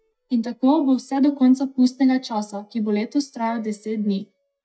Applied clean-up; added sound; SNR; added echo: neural mask model DeepFilterNet 3.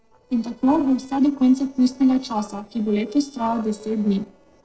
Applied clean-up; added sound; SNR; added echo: neural separator model SepFormer DNS4.